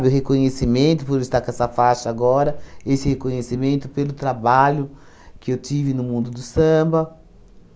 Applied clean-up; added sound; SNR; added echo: none; none; none; none.